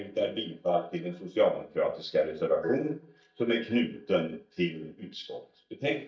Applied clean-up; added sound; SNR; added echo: neural mask model DeepFilterNet 3.